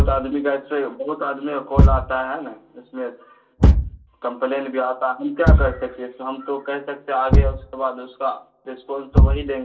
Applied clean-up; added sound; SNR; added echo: none; Thump, thud; -4 dB; reverberation time 0.2 s.